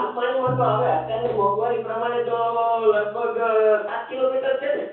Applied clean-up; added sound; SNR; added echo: none; Bowed string instrument; 15 dB; reverberation time 0.6 s.